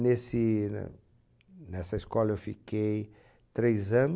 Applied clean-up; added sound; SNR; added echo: none; none; none; none.